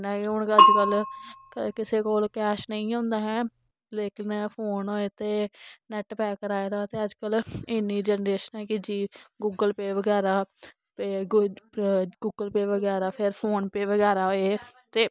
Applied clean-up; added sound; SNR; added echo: none; Bell / Percussion; -3 dB; none.